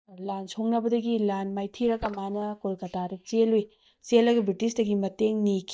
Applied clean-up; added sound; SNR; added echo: neural mask model DeepFilterNet 3.